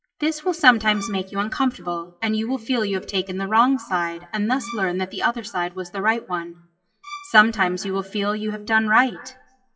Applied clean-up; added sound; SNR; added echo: classical method WPE with log-MMSE.